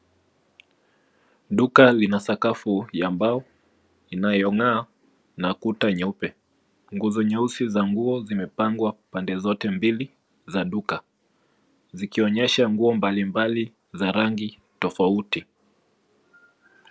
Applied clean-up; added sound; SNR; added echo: none; none; none; none.